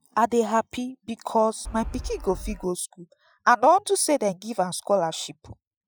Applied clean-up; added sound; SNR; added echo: classical method Wiener filter.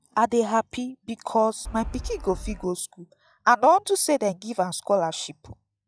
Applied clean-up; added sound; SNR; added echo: classical method log-MMSE.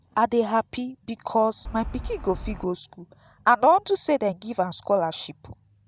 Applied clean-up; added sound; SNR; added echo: none; Wind; 9 dB; none.